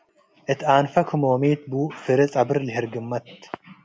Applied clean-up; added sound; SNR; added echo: none; none; none; none.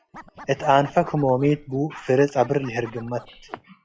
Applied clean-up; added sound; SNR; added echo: classical method log-MMSE.